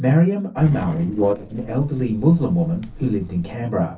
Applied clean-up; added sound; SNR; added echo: neural separator model SepFormer DNS4.